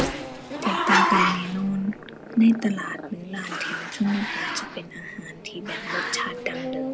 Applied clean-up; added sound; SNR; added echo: none; Race car, auto racing / Accelerating, revving, vroom + Growling; 1 dB; none.